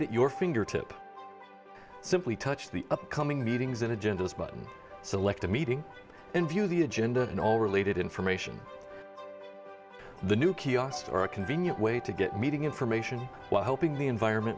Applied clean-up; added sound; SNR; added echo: none; none; none; none.